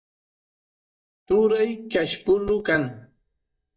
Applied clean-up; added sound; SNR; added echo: neural mask model DeepFilterNet 3.